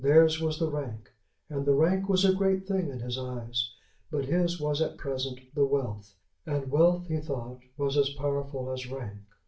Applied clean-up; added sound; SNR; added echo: none; none; none; reverberation time 0.3 s.